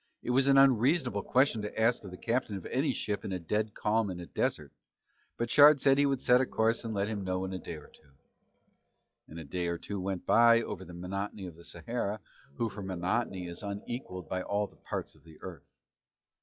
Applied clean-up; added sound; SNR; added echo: classical method log-MMSE.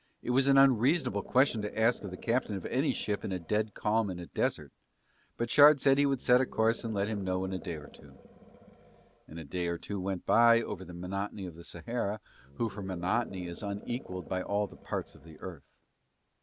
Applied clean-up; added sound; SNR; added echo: none; Animal; 19 dB; none.